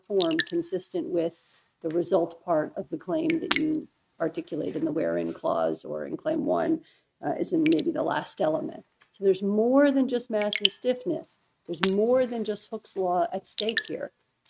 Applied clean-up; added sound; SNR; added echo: neural mask model RNNoise.